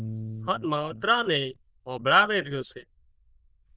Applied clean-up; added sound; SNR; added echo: neural diffusion model UNIVERSE++.